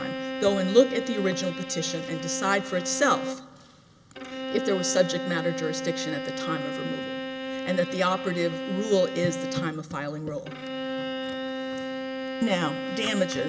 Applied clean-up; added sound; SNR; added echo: none; Bowed string instrument; 5 dB; none.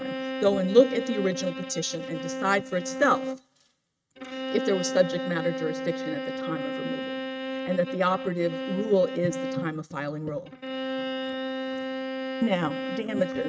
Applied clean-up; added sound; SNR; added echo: neural mask model RNNoise.